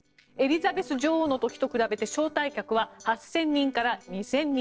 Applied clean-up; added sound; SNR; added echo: neural separator model SepFormer DNS4.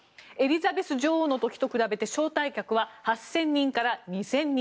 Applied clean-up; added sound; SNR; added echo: none; none; none; none.